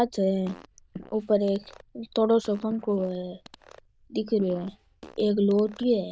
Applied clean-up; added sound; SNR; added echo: neural diffusion model UNIVERSE++.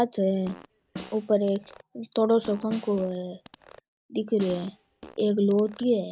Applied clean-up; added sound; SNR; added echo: none; Fart + Snare drum; 19 dB; none.